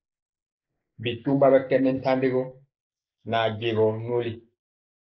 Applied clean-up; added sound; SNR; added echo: neural mask model Resemble Enhance denoiser.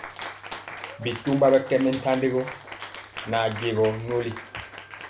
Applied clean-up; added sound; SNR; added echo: none; Cheering; 13 dB; none.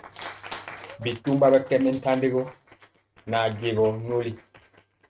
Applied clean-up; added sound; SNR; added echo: neural mask model RNNoise.